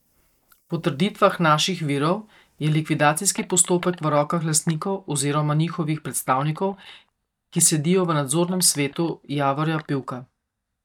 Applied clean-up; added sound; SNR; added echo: neural mask model DeepFilterNet 3.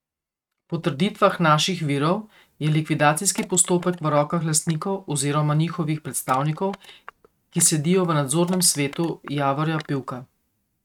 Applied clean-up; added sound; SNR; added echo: neural mask model RNNoise.